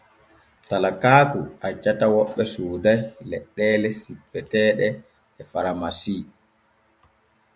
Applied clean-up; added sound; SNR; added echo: none; none; none; none.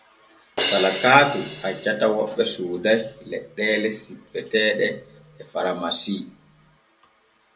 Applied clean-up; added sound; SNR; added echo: none; Crash cymbal; 3 dB; reverberation time 0.2 s.